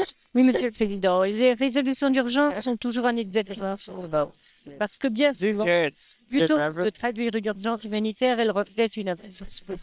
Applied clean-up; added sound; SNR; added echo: neural separator model SepFormer WHAM!.